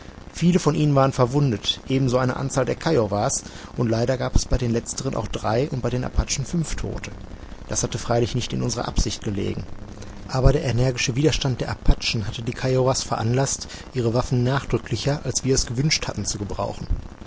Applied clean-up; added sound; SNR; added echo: none; Buzz; 19 dB; none.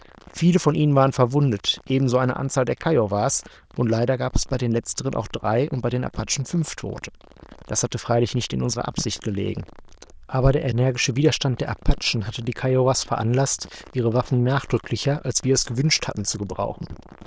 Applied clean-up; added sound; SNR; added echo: neural diffusion model UNIVERSE++.